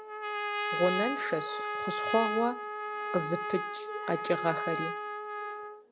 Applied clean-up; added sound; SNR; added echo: none; Trumpet; 1 dB; none.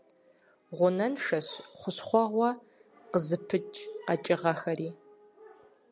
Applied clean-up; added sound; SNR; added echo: none; none; none; none.